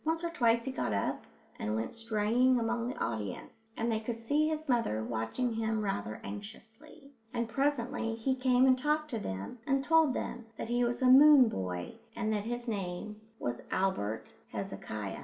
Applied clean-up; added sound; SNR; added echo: none; none; none; none.